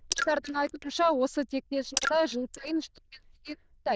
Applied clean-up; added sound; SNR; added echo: neural diffusion model UNIVERSE++.